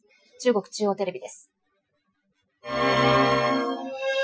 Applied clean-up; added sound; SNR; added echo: classical method Wiener filter.